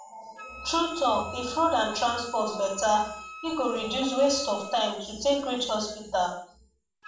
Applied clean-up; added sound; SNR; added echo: none; Wind instrument, woodwind instrument; 16 dB; reverberation time 0.5 s.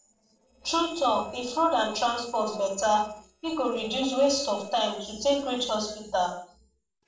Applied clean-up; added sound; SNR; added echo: neural separator model SepFormer DNS4.